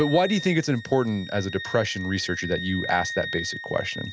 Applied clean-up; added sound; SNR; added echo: none; Wind instrument, woodwind instrument; 10 dB; none.